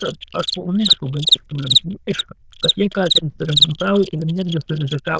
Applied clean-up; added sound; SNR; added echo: neural diffusion model UNIVERSE++.